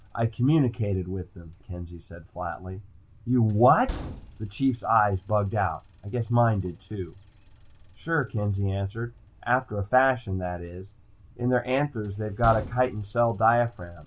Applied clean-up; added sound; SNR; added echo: none; Train; 18 dB; none.